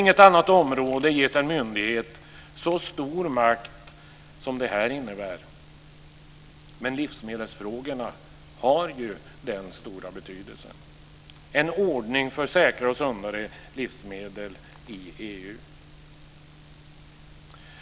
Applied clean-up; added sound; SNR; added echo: none; none; none; none.